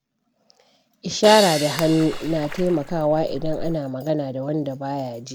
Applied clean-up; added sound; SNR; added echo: none; Splash, splatter + Crash cymbal; 7 dB; none.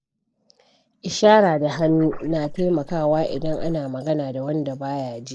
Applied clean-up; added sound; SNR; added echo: neural mask model Resemble Enhance denoiser.